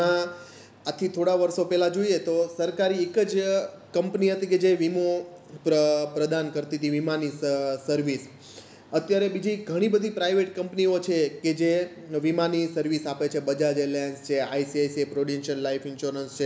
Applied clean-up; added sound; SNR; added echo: none; none; none; none.